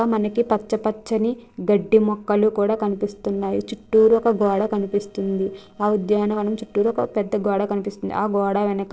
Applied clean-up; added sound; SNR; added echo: neural separator model SepFormer DNS4.